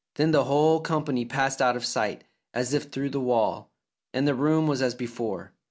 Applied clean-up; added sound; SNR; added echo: none; none; none; none.